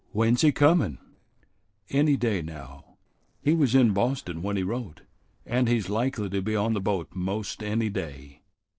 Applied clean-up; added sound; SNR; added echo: neural separator model SepFormer DNS4.